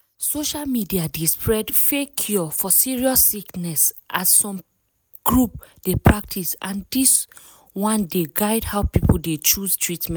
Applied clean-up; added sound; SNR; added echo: none; none; none; none.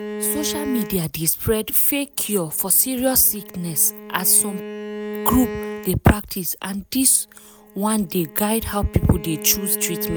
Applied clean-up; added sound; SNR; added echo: none; Bowed string instrument; 12 dB; none.